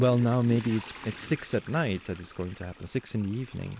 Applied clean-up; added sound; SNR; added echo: none; Toilet flush / Water; 16 dB; none.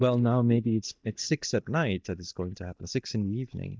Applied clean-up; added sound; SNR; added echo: neural mask model DeepFilterNet 3.